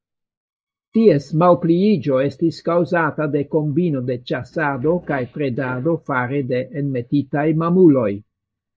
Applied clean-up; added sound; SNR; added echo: neural mask model DeepFilterNet 3.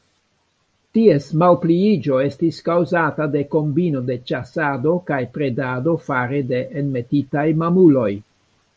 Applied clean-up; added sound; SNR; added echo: none; none; none; none.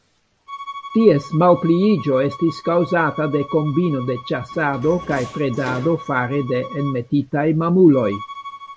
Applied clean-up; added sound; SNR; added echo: none; Door + Bowed string instrument; 16 dB; none.